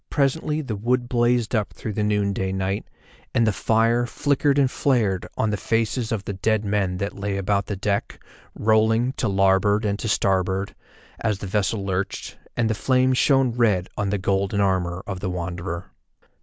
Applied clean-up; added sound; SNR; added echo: none; none; none; none.